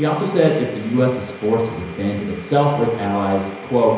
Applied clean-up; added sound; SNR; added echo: none; Domestic sounds, home sounds; 18 dB; reverberation time 1.0 s.